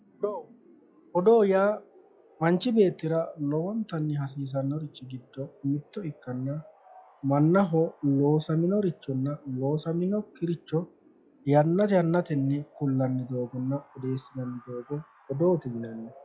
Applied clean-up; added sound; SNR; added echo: classical method log-MMSE.